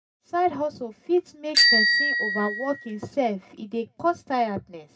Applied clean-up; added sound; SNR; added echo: none; Bicycle bell; -3 dB; reverberation time 0.2 s.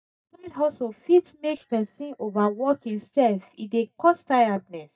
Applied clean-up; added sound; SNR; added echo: neural mask model DeepFilterNet 3.